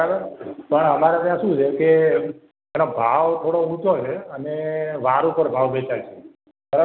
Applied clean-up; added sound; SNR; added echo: none; none; none; none.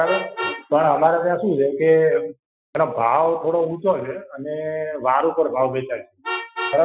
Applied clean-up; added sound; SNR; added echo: classical method Wiener filter.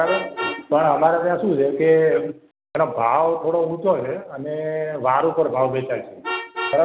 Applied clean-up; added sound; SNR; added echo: none; Vehicle horn, car horn, honking; 14 dB; none.